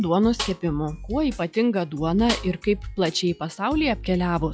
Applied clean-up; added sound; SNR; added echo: classical method log-MMSE.